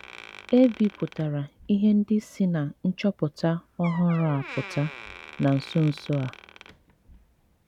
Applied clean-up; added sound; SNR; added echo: none; Door; 19 dB; none.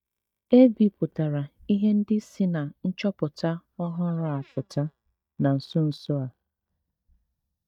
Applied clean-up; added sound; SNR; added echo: neural mask model DeepFilterNet 3.